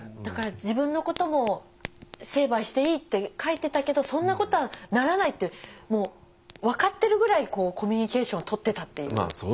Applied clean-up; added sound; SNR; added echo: none; Fire; 18 dB; none.